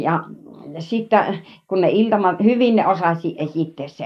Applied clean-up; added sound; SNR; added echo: neural mask model Resemble Enhance denoiser.